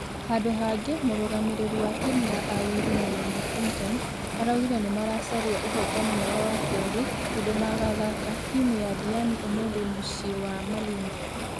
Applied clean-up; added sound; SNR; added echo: none; Waves, surf; 2 dB; none.